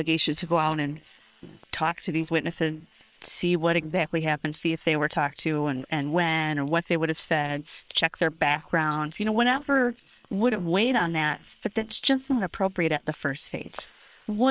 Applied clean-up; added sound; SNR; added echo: neural separator model SepFormer WHAM!.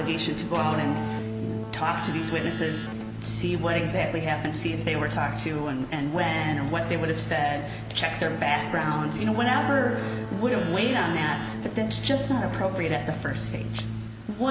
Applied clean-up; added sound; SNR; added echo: none; Keyboard (musical); 5 dB; none.